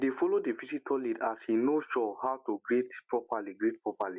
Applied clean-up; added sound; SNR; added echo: none; none; none; none.